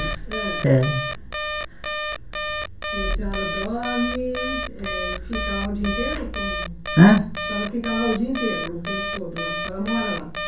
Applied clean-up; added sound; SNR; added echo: none; Alarm; 5 dB; reverberation time 0.4 s.